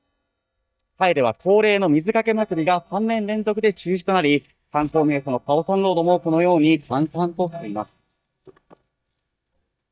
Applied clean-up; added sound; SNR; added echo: neural mask model DeepFilterNet 3.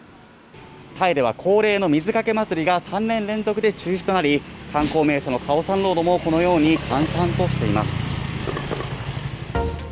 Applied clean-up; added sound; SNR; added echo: none; none; none; none.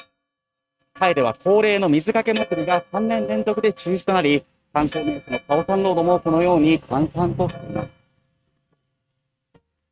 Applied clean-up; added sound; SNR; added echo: neural mask model RNNoise.